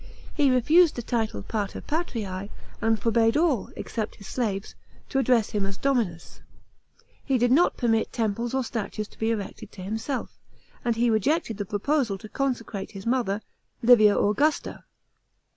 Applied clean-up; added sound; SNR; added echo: none; none; none; none.